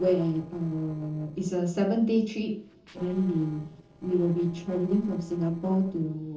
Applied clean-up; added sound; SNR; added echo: neural separator model SepFormer DNS4.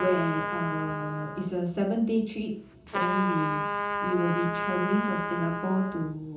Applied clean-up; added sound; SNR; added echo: none; Trumpet; 3 dB; reverberation time 0.6 s.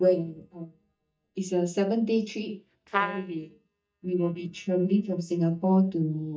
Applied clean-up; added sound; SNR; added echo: neural mask model DeepFilterNet 3.